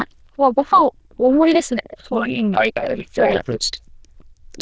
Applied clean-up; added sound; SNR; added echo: neural diffusion model UNIVERSE++.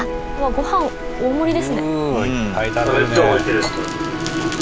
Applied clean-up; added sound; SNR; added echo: none; Bird; 12 dB; none.